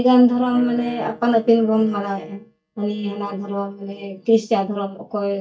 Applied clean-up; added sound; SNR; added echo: neural mask model DeepFilterNet 3.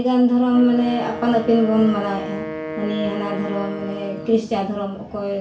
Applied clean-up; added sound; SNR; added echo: none; Wind instrument, woodwind instrument; 11 dB; reverberation time 0.3 s.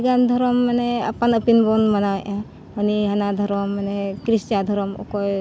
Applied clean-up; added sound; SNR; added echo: none; none; none; none.